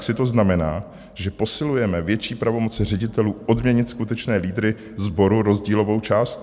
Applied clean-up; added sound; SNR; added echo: none; none; none; none.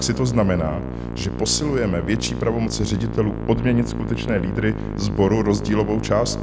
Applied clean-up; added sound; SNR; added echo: none; Musical instrument; 6 dB; none.